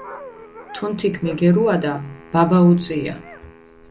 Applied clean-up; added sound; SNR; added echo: none; Wind instrument, woodwind instrument + Dog; 19 dB; none.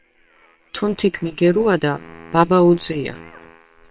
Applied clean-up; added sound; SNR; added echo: neural separator model SepFormer WHAM!.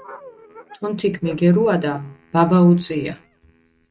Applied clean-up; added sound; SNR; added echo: neural mask model RNNoise.